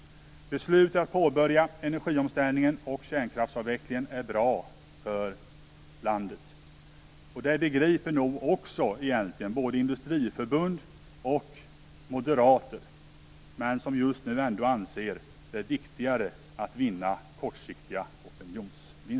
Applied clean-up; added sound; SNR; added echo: none; none; none; none.